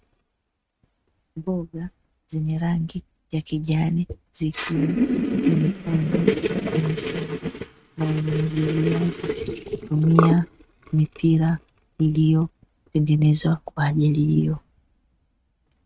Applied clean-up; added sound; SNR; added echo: neural mask model RNNoise.